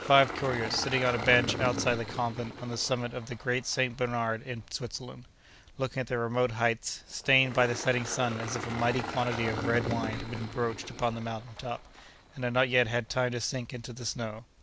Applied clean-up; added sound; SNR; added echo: none; Engine; 10 dB; none.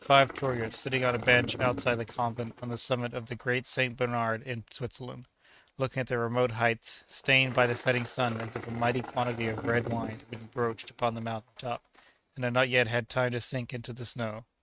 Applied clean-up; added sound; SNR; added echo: neural mask model RNNoise.